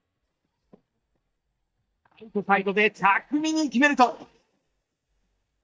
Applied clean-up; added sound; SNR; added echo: neural mask model DeepFilterNet 3.